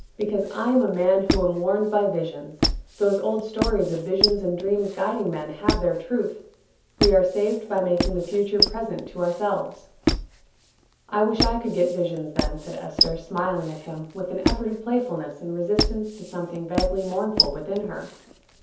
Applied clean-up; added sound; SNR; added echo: none; Squeak; 3 dB; reverberation time 0.5 s.